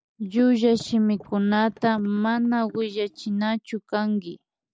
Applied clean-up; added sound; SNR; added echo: neural mask model Resemble Enhance denoiser.